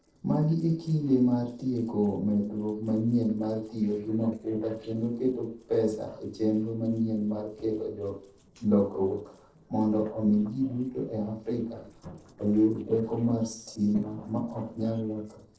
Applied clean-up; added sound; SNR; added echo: neural separator model SepFormer DNS4.